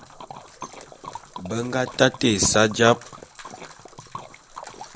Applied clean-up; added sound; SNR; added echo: none; Liquid; 15 dB; none.